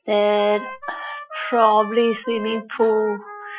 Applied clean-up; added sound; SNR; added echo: classical method Wiener filter.